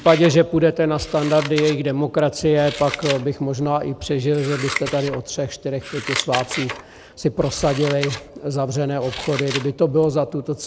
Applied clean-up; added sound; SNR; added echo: none; Scissors; 12 dB; none.